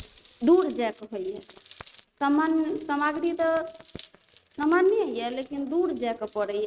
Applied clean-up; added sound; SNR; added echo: neural mask model RNNoise.